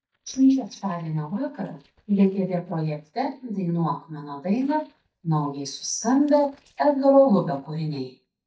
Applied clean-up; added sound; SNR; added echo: neural mask model DeepFilterNet 3.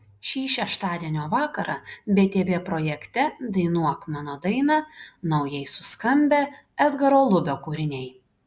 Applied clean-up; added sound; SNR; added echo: none; none; none; none.